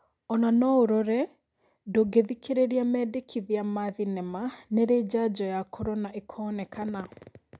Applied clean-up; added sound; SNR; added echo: none; none; none; none.